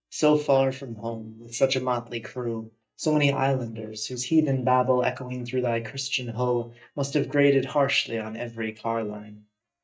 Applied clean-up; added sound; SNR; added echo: neural mask model DeepFilterNet 3.